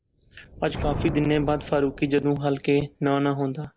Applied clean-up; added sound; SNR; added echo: none; Thunder; 12 dB; none.